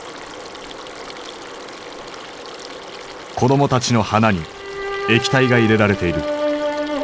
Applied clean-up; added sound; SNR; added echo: none; Stream; 18 dB; none.